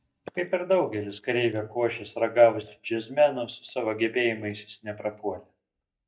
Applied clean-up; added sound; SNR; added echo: neural mask model DeepFilterNet 3.